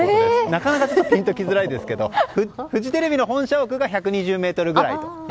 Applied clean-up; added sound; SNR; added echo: none; none; none; none.